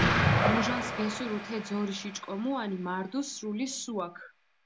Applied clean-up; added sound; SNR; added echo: none; Explosion; -2 dB; none.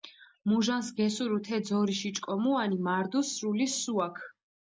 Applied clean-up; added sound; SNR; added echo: none; none; none; none.